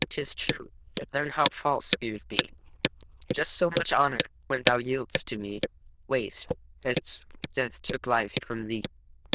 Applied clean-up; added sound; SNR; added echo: neural diffusion model UNIVERSE++.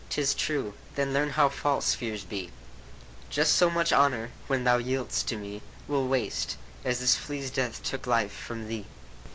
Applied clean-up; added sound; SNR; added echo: none; none; none; none.